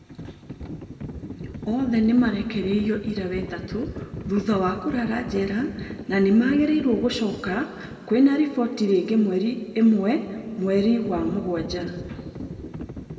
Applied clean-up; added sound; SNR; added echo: none; Livestock, farm animals, working animals; 14 dB; reverberation time 2.0 s.